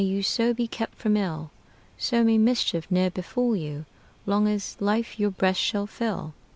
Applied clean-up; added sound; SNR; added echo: none; none; none; none.